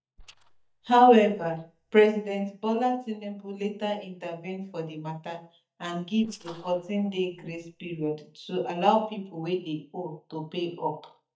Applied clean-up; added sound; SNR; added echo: neural mask model DeepFilterNet 3.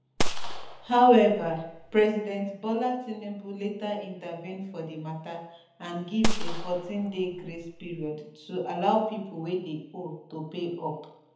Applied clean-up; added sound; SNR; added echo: none; Gunshot, gunfire; -1 dB; reverberation time 1.0 s.